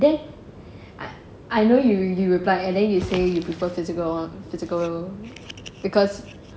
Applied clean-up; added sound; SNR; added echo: none; none; none; none.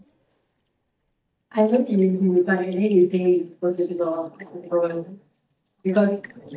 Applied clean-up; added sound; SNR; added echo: neural mask model DeepFilterNet 3.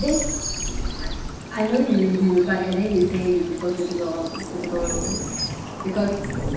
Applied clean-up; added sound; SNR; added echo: none; Stream / Bird vocalization, bird call, bird song; 6 dB; reverberation time 0.9 s.